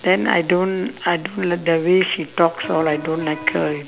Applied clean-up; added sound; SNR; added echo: none; Electric guitar; 12 dB; none.